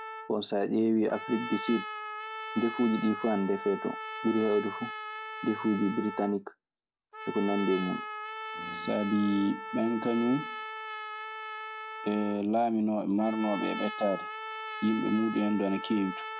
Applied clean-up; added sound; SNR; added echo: none; Trumpet; 9 dB; none.